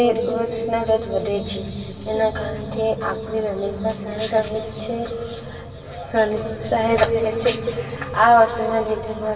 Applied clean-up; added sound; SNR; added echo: none; none; none; reverberation time 2.5 s.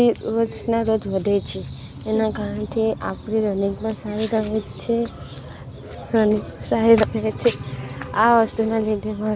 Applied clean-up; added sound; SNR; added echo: none; none; none; none.